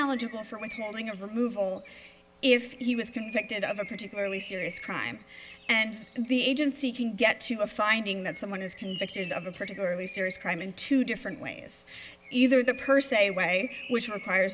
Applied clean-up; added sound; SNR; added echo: none; Bird; 18 dB; none.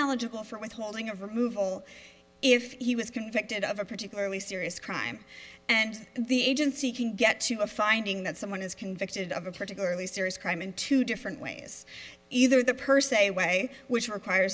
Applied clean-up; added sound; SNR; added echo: none; none; none; none.